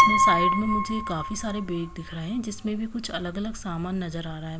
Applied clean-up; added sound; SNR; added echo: none; Piano; -2 dB; none.